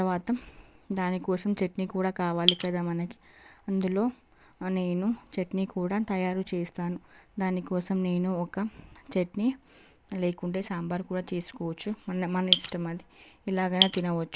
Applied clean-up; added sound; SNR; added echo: none; Drip; -3 dB; none.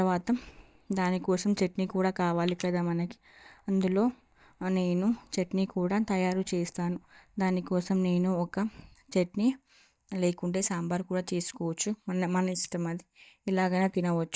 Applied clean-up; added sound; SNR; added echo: neural mask model DeepFilterNet 3.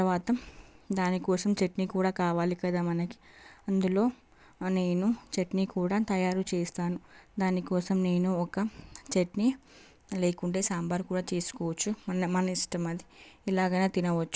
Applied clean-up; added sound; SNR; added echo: none; none; none; none.